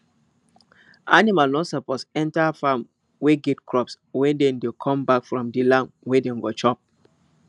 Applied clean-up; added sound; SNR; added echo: none; none; none; none.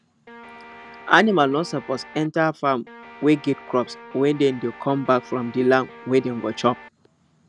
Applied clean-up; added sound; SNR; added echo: none; Guitar; 19 dB; none.